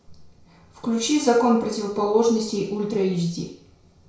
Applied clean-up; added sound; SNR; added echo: none; none; none; reverberation time 0.5 s.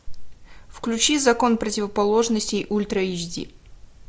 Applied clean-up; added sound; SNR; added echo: none; none; none; none.